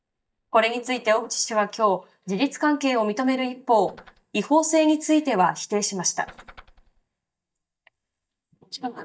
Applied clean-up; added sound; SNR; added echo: neural mask model DeepFilterNet 3.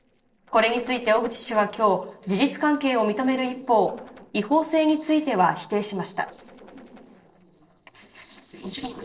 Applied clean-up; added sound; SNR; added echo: neural separator model SepFormer DNS4.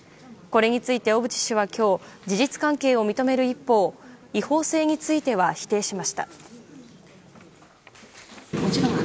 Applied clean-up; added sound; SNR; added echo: none; none; none; none.